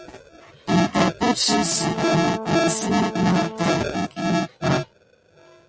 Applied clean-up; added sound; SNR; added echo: none; Brass instrument; 10 dB; none.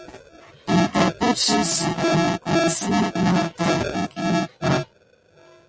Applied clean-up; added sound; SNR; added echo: none; none; none; none.